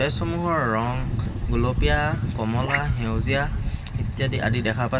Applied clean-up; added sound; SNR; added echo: none; Bird; 6 dB; reverberation time 2.4 s.